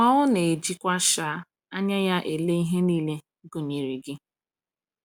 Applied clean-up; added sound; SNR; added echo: none; none; none; none.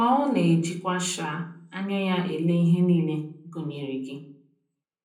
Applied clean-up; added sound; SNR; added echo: none; none; none; reverberation time 0.6 s.